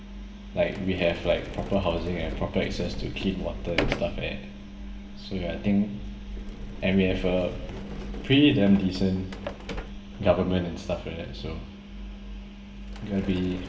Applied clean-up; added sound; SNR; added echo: none; Sliding door; 11 dB; reverberation time 1.6 s.